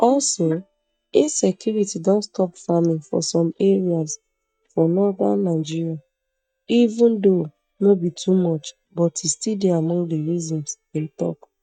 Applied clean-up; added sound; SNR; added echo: neural mask model DeepFilterNet 3.